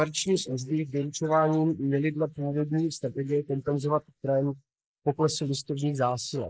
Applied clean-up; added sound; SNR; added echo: neural mask model Resemble Enhance denoiser.